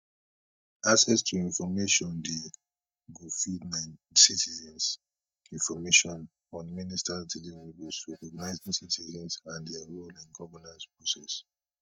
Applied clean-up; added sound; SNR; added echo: neural mask model DeepFilterNet 3.